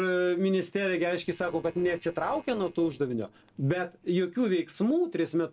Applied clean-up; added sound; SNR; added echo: neural separator model SepFormer DNS4.